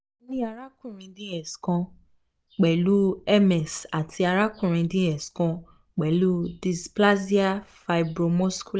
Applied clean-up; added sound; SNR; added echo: none; none; none; none.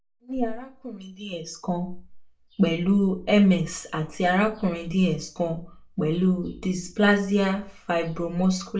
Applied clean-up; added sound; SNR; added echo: none; none; none; reverberation time 0.3 s.